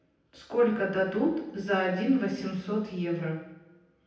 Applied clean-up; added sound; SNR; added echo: none; none; none; reverberation time 0.9 s.